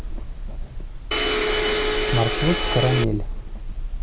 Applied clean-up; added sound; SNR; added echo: none; Domestic sounds, home sounds; -1 dB; none.